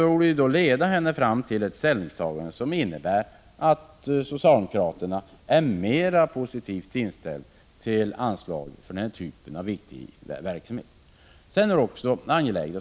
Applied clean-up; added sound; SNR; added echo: none; none; none; none.